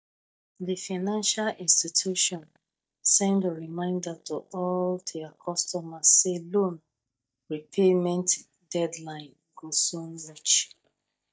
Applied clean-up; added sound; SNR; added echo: neural mask model DeepFilterNet 3.